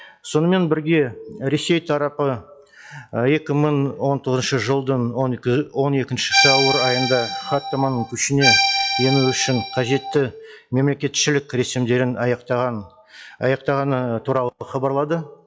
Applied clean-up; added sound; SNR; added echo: classical method log-MMSE.